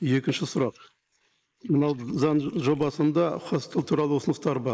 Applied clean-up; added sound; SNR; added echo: neural mask model Resemble Enhance denoiser.